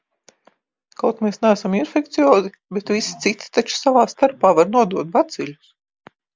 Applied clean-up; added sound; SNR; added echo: none; none; none; none.